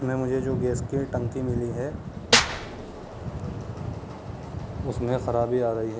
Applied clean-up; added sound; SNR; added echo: none; Clapping / Drum kit; 0 dB; none.